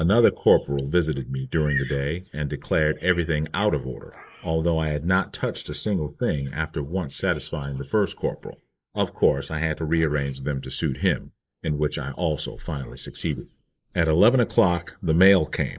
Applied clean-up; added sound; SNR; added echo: neural mask model Resemble Enhance denoiser.